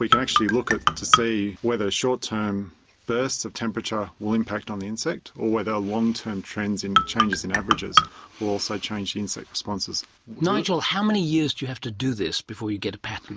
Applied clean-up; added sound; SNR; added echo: none; Marimba, xylophone; -4 dB; none.